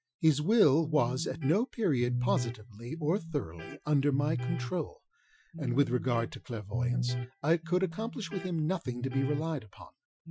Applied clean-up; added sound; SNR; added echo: classical method Wiener filter.